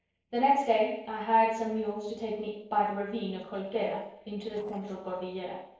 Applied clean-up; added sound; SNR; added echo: neural separator model SepFormer DNS4.